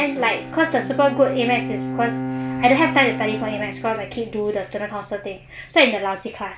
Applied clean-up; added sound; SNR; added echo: none; Bowed string instrument; 8 dB; none.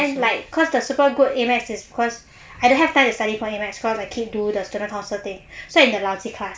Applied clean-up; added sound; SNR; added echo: none; none; none; none.